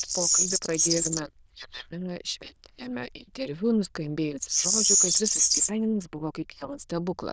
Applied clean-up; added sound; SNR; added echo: neural diffusion model UNIVERSE++.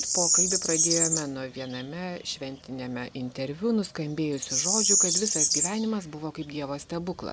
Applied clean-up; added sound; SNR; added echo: none; Bird vocalization, bird call, bird song; -3 dB; none.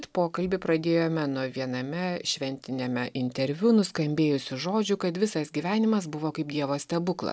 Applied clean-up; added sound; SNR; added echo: none; none; none; none.